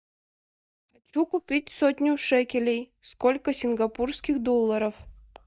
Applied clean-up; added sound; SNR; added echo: neural mask model DeepFilterNet 3.